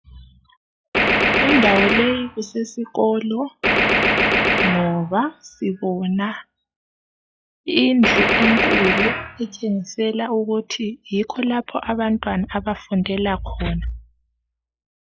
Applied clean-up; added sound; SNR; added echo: classical method log-MMSE.